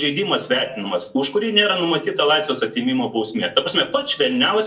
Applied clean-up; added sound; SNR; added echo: none; none; none; reverberation time 0.2 s.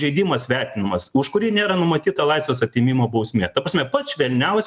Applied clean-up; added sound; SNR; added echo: none; none; none; none.